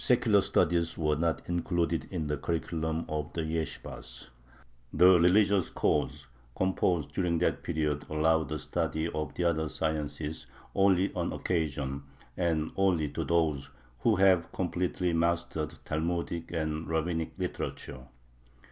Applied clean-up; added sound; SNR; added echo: none; none; none; none.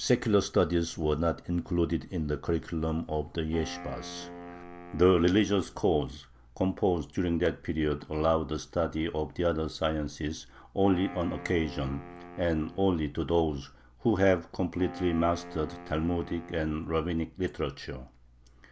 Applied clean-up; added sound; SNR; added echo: none; Wind instrument, woodwind instrument; 17 dB; none.